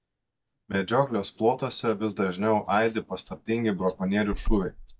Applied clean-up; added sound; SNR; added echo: neural mask model DeepFilterNet 3.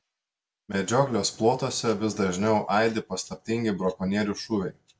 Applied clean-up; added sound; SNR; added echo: none; none; none; none.